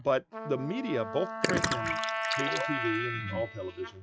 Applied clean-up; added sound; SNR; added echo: classical method log-MMSE.